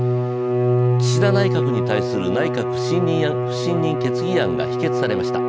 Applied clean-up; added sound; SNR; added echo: none; Bowed string instrument; -4 dB; none.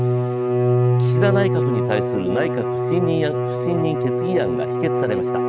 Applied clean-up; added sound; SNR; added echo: neural mask model RNNoise.